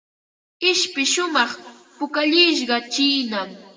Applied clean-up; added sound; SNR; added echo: none; none; none; reverberation time 1.4 s.